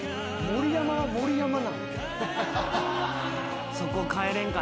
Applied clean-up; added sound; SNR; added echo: none; Wind instrument, woodwind instrument; 8 dB; none.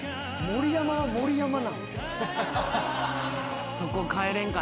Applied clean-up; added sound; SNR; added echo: none; none; none; none.